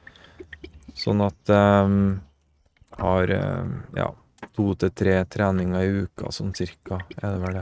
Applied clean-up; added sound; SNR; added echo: neural mask model RNNoise.